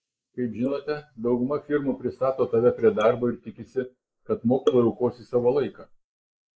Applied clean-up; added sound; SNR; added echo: neural mask model Resemble Enhance denoiser.